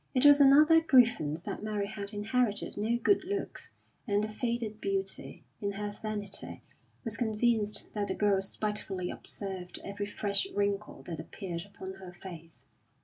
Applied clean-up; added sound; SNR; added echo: none; none; none; none.